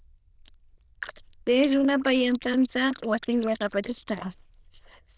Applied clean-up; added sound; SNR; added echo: neural diffusion model UNIVERSE++.